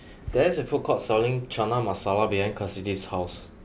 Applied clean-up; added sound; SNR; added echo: none; Bass drum; 19 dB; none.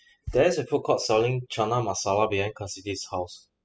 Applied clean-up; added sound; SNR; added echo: classical method spectral subtraction.